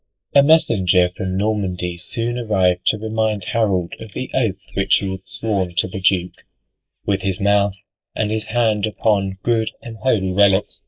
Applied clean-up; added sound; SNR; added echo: neural mask model Resemble Enhance denoiser.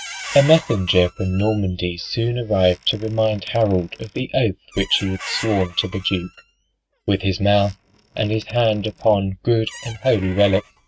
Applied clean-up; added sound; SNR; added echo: neural mask model RNNoise.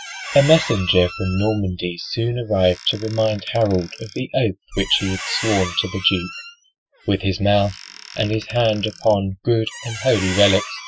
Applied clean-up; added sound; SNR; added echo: classical method Wiener filter.